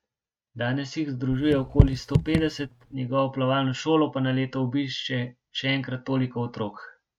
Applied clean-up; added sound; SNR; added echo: neural mask model RNNoise.